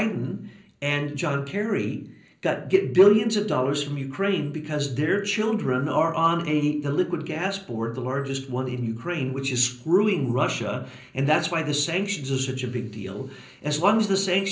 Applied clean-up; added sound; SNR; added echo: none; none; none; reverberation time 0.5 s.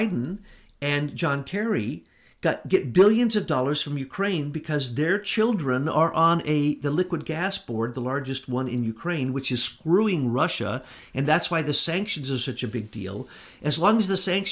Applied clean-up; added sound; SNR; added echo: none; none; none; none.